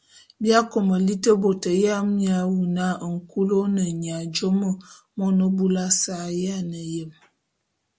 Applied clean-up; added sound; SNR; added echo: none; none; none; none.